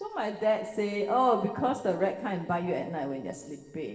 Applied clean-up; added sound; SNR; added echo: neural separator model SepFormer DNS4.